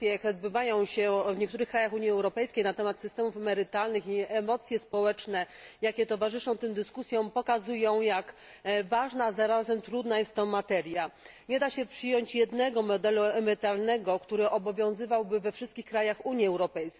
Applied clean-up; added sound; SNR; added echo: none; none; none; none.